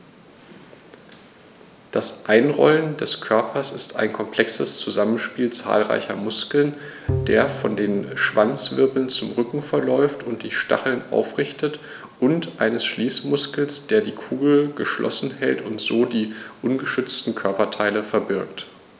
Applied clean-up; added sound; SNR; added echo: none; Bowed string instrument; 12 dB; none.